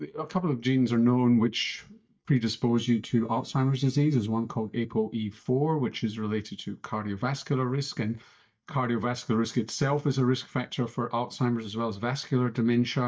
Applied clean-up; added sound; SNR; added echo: neural mask model DeepFilterNet 3.